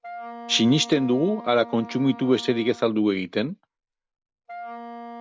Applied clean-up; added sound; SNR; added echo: none; Wind instrument, woodwind instrument; 16 dB; none.